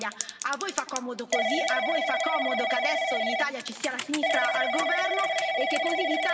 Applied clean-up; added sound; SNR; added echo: none; Telephone / Typing; -3 dB; reverberation time 1.4 s.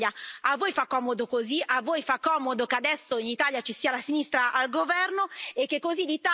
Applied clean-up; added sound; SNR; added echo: none; none; none; none.